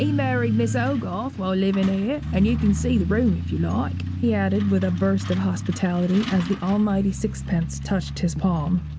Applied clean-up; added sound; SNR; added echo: none; Truck; 5 dB; none.